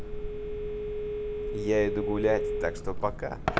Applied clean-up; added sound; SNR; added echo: none; Telephone; 0 dB; none.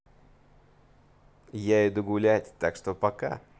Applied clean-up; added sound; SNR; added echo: none; none; none; none.